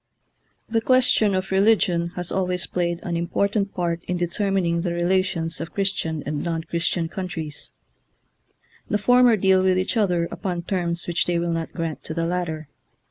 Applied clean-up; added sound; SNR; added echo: none; none; none; none.